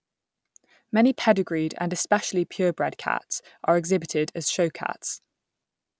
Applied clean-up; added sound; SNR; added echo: none; none; none; none.